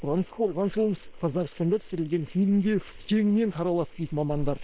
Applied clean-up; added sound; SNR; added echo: neural separator model SepFormer WHAM!.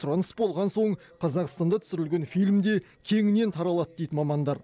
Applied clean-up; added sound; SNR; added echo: none; none; none; none.